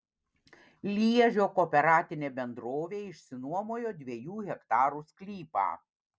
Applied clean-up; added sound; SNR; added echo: none; none; none; none.